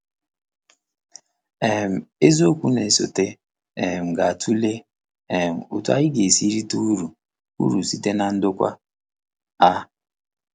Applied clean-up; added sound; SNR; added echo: none; none; none; none.